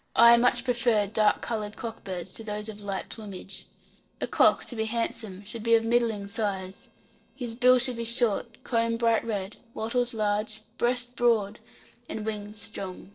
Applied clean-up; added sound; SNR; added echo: neural separator model SepFormer DNS4.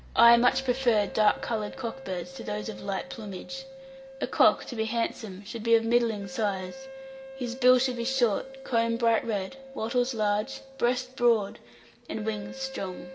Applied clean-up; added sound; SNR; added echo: none; Wind instrument, woodwind instrument; 16 dB; reverberation time 1.0 s.